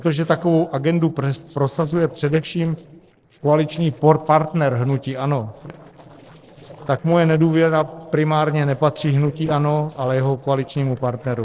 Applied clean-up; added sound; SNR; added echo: neural separator model SepFormer DNS4.